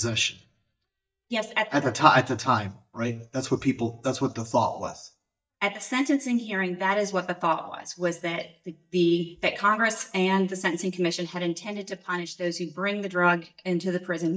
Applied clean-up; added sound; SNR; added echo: neural mask model DeepFilterNet 3.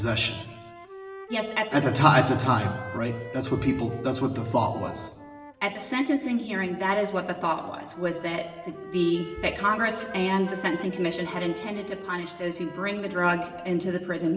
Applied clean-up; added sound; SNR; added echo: none; Wind instrument, woodwind instrument; 15 dB; reverberation time 1.1 s.